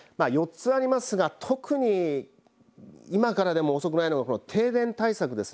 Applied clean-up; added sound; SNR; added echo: none; none; none; none.